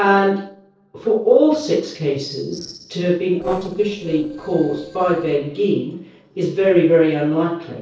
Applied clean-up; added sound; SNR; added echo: neural separator model SepFormer DNS4.